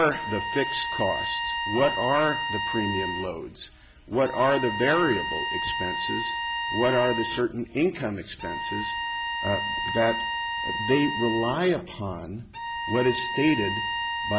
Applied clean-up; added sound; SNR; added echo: none; Bowed string instrument; 3 dB; none.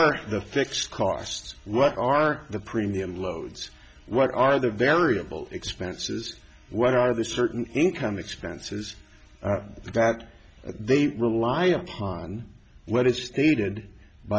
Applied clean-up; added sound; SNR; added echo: none; none; none; none.